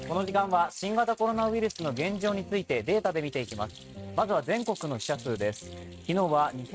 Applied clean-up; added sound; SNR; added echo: neural mask model RNNoise.